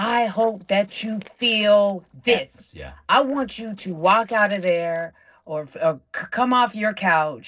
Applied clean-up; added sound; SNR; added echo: neural separator model SepFormer DNS4.